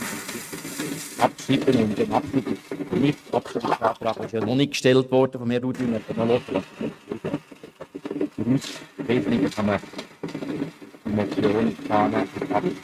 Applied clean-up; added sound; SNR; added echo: neural mask model RNNoise.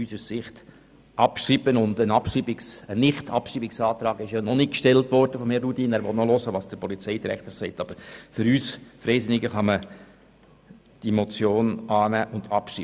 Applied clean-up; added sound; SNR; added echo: none; none; none; none.